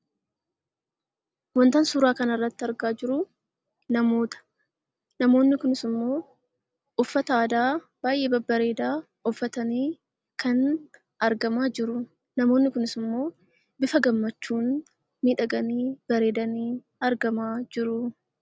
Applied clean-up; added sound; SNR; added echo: none; none; none; none.